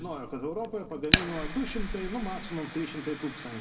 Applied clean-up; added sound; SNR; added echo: none; Fire; -1 dB; reverberation time 1.4 s.